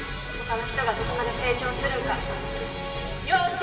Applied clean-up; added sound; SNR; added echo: none; none; none; reverberation time 2.8 s.